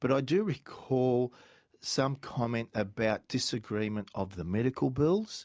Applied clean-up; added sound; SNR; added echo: none; none; none; none.